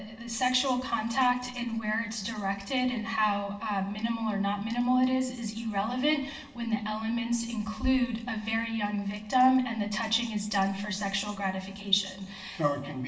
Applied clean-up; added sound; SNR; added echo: none; none; none; reverberation time 0.8 s.